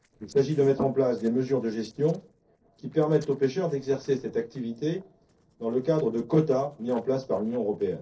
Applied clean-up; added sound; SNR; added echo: neural separator model SepFormer DNS4.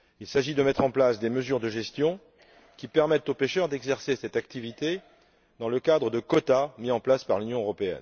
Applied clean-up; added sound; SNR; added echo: none; none; none; none.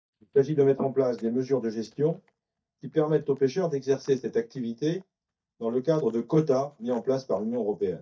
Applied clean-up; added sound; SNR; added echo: neural mask model DeepFilterNet 3.